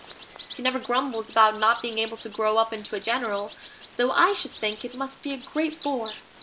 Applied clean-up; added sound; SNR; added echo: none; Bird vocalization, bird call, bird song; 13 dB; none.